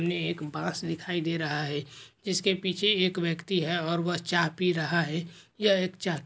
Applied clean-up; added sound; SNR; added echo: none; none; none; none.